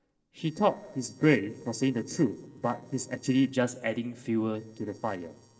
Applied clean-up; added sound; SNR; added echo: neural separator model SepFormer DNS4.